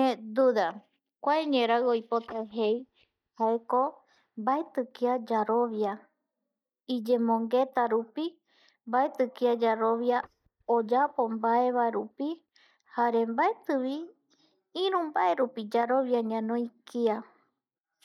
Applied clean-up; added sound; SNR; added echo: neural mask model DeepFilterNet 3.